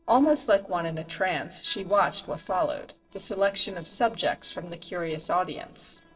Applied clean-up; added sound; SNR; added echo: neural separator model SepFormer DNS4.